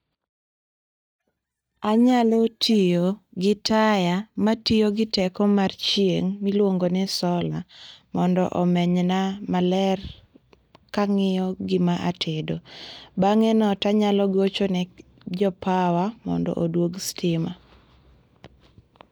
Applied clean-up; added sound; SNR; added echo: neural mask model DeepFilterNet 3.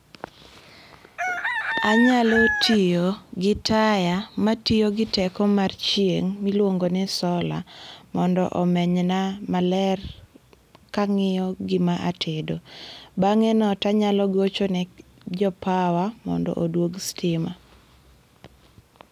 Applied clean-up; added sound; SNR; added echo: none; Chicken, rooster; 4 dB; none.